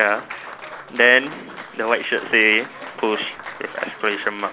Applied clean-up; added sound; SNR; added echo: none; Applause; 15 dB; none.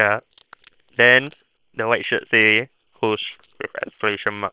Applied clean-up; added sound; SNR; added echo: neural separator model SepFormer WHAM!.